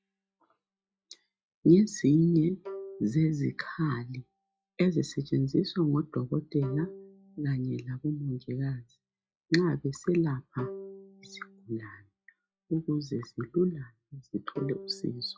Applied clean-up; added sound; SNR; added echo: classical method log-MMSE.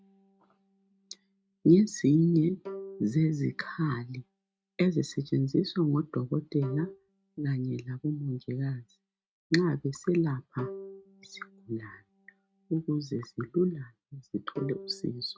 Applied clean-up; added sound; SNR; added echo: neural mask model RNNoise.